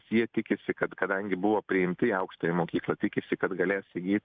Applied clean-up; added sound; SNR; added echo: none; none; none; none.